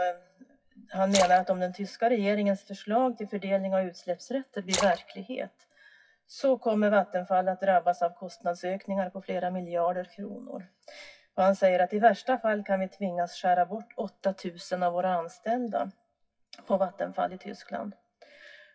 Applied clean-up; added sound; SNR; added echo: classical method WPE with log-MMSE.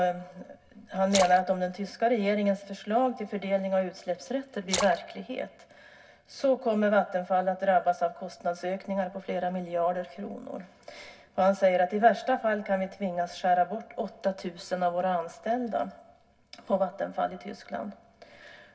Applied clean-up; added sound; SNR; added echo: none; Splash, splatter; 10 dB; reverberation time 0.4 s.